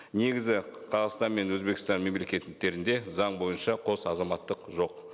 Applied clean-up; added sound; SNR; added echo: none; none; none; none.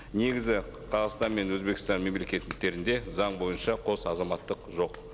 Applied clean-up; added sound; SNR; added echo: none; Crack / Crackle; 15 dB; none.